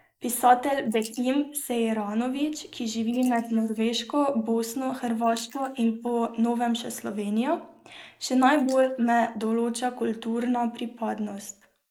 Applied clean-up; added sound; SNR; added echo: neural mask model Resemble Enhance denoiser.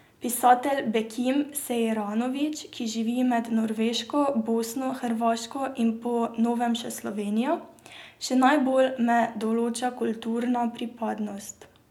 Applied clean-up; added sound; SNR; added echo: none; none; none; none.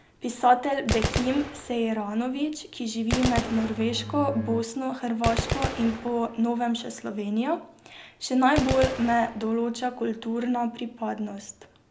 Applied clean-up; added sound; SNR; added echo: none; Gunshot, gunfire + Bowed string instrument; 8 dB; none.